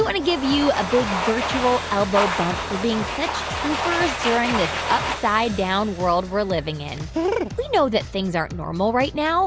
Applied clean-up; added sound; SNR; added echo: none; Domestic sounds, home sounds; 6 dB; none.